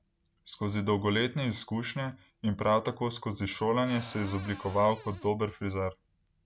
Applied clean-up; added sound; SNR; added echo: none; Cupboard open or close; 17 dB; none.